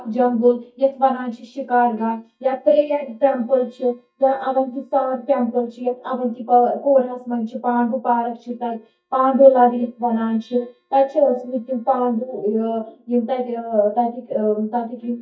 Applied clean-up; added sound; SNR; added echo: neural mask model DeepFilterNet 3.